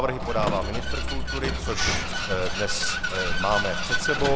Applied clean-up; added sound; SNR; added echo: none; Thunder / Wind / Bird vocalization, bird call, bird song + Vehicle; -2 dB; none.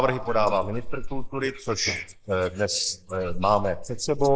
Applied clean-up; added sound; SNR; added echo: neural mask model Resemble Enhance denoiser.